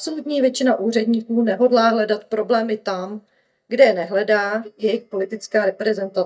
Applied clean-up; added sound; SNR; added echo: neural mask model DeepFilterNet 3.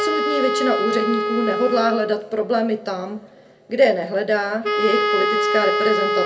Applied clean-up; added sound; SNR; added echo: none; Wind instrument, woodwind instrument; 1 dB; reverberation time 0.3 s.